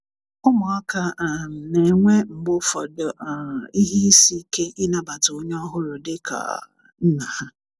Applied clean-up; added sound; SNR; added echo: none; none; none; none.